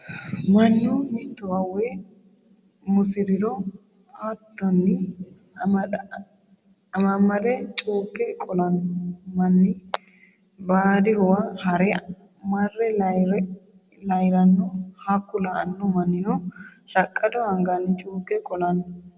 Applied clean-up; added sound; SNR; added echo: none; none; none; none.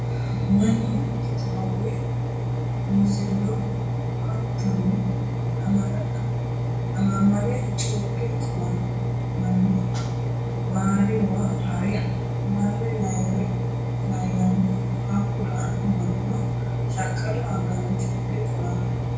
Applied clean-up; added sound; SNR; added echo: none; Engine; -2 dB; reverberation time 0.6 s.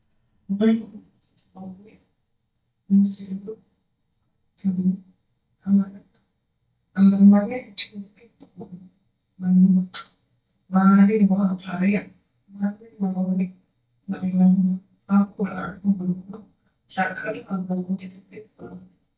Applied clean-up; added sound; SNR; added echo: neural mask model DeepFilterNet 3.